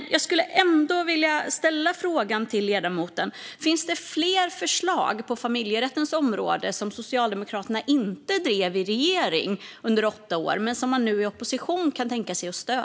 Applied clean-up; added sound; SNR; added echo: none; none; none; none.